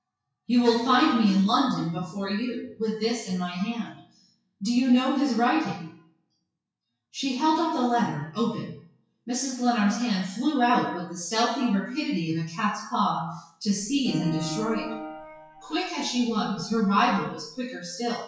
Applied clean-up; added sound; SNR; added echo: classical method WPE with log-MMSE.